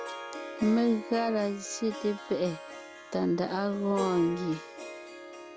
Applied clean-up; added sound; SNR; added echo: none; Harp; 11 dB; none.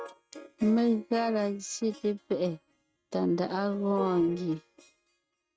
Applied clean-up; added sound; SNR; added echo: neural mask model RNNoise.